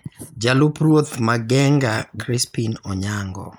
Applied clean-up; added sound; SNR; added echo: neural mask model Resemble Enhance denoiser.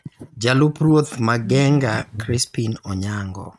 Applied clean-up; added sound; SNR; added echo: neural mask model RNNoise.